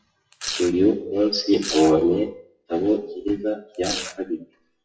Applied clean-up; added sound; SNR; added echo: classical method WPE with log-MMSE.